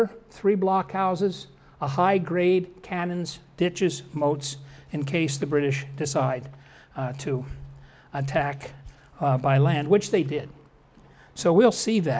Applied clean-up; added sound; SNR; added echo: none; none; none; none.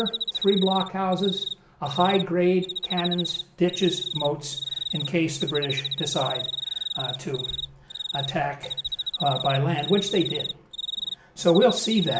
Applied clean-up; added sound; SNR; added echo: none; Cricket; 6 dB; reverberation time 0.4 s.